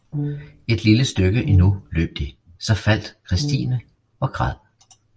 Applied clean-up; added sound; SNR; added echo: none; Brass instrument; 7 dB; none.